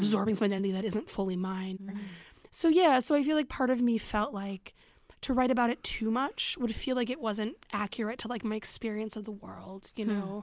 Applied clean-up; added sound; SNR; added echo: none; none; none; none.